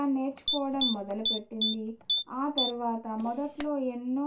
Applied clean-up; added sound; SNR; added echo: none; Typing; 1 dB; reverberation time 0.2 s.